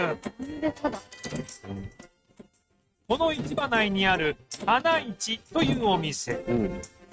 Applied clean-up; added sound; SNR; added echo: neural mask model RNNoise.